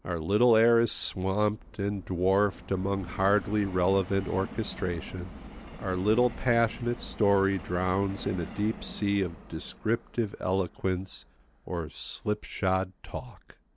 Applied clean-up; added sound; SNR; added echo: none; Subway, metro, underground; 16 dB; none.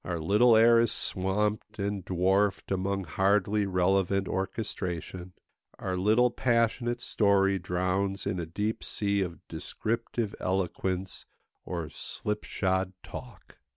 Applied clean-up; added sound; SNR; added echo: none; none; none; none.